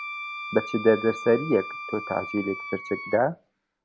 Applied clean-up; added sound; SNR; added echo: none; Wind instrument, woodwind instrument; 11 dB; none.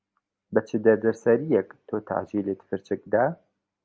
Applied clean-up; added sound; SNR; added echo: none; none; none; none.